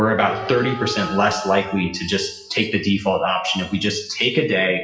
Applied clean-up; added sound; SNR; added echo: classical method WPE with log-MMSE.